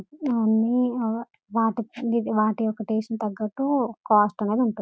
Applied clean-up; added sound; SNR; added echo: none; none; none; none.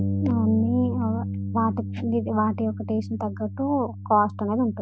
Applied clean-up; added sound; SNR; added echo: none; Bass guitar; 5 dB; none.